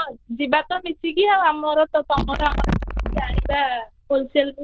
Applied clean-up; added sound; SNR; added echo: neural diffusion model UNIVERSE++.